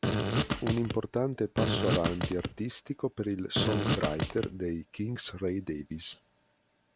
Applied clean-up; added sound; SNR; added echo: none; Fart; -3 dB; none.